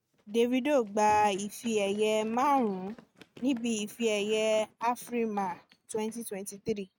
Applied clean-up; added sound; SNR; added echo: neural mask model RNNoise.